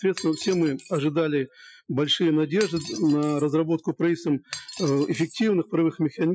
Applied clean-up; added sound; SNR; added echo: classical method Wiener filter.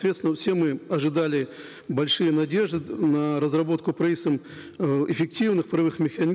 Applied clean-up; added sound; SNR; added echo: none; none; none; none.